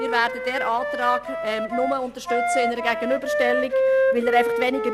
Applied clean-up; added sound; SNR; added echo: none; Wind instrument, woodwind instrument; -1 dB; none.